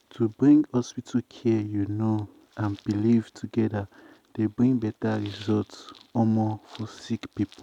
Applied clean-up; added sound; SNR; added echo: none; none; none; none.